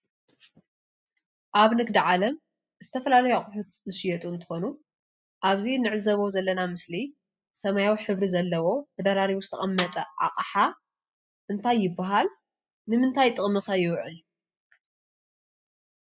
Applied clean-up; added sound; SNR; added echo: classical method spectral subtraction.